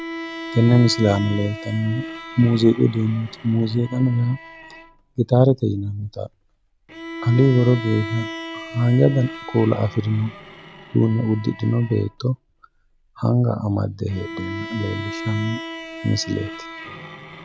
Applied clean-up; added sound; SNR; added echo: none; Bowed string instrument; 13 dB; none.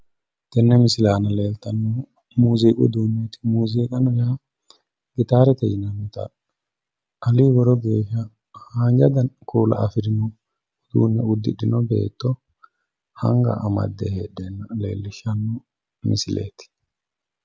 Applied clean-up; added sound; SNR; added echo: none; none; none; none.